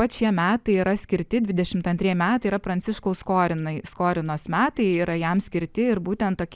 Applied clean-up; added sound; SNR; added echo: none; none; none; none.